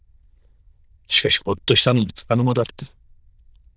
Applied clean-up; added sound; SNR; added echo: neural diffusion model UNIVERSE++.